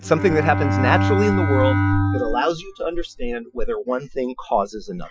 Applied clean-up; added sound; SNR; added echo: classical method Wiener filter.